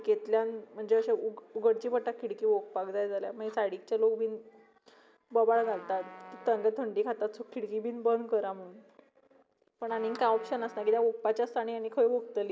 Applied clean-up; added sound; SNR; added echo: none; Trumpet; 19 dB; none.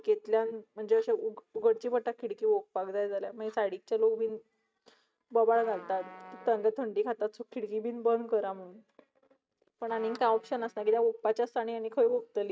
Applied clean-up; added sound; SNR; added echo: neural mask model RNNoise.